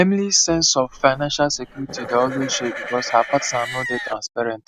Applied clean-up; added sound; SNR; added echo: none; Livestock, farm animals, working animals; 10 dB; none.